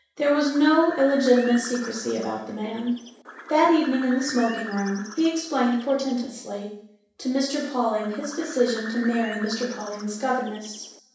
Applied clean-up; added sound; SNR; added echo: none; Bird; 15 dB; reverberation time 0.7 s.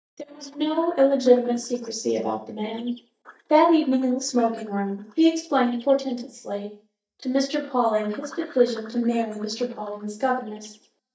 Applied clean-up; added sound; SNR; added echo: neural mask model DeepFilterNet 3.